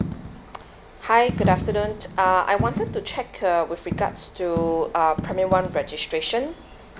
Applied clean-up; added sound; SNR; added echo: none; Coin (dropping); 7 dB; none.